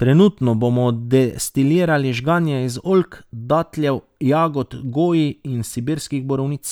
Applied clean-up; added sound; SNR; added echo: none; none; none; none.